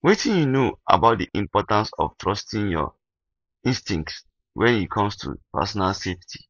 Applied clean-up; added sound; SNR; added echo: neural mask model Resemble Enhance denoiser.